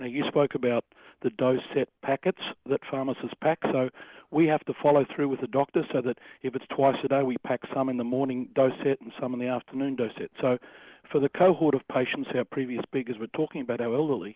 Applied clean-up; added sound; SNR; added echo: none; none; none; none.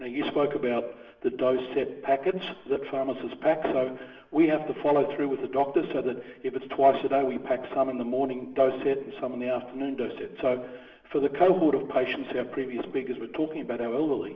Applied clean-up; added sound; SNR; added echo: none; none; none; reverberation time 0.8 s.